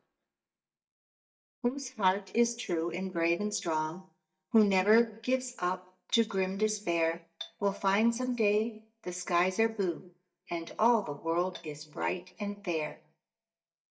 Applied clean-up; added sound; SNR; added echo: neural mask model DeepFilterNet 3.